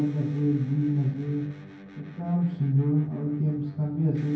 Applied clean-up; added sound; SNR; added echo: none; Electric guitar; 19 dB; reverberation time 0.9 s.